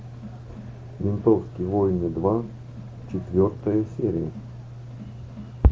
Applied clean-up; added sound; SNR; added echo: none; Crowd; 20 dB; none.